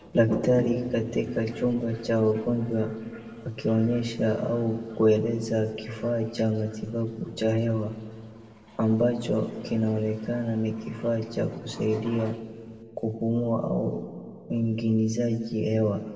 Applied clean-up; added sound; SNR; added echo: none; Toilet flush; 18 dB; reverberation time 1.5 s.